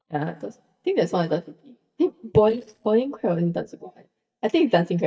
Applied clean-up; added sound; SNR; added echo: neural mask model DeepFilterNet 3.